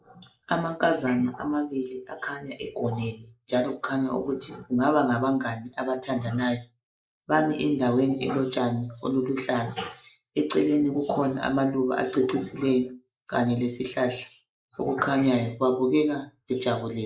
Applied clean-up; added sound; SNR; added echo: neural mask model Resemble Enhance denoiser.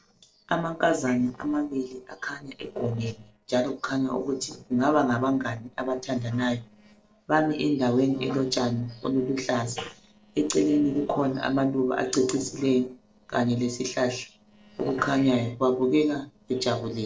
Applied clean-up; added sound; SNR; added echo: neural separator model SepFormer DNS4.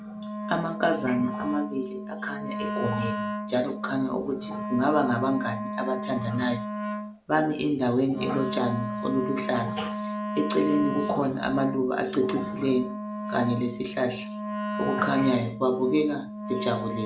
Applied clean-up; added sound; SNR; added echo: none; Wind instrument, woodwind instrument; 6 dB; none.